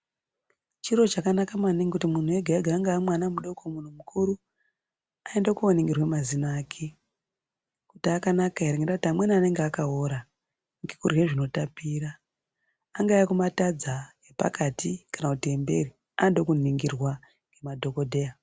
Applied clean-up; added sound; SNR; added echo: none; none; none; none.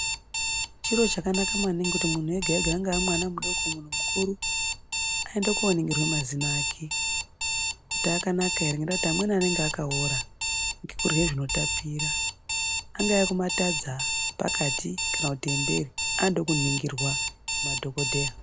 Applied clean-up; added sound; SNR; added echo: none; Alarm; 0 dB; none.